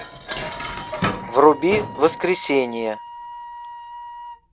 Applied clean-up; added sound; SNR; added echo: none; Dishes, pots, and pans + Wind instrument, woodwind instrument; 9 dB; none.